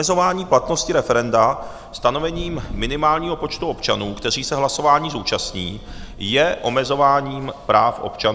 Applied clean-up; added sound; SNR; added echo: none; Thunder; 17 dB; none.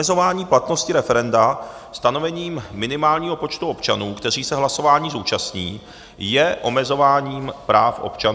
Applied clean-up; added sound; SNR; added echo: none; none; none; none.